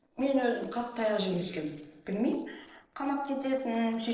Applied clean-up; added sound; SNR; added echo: neural separator model SepFormer DNS4.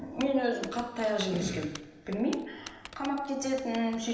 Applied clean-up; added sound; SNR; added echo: none; Typing; 17 dB; reverberation time 0.9 s.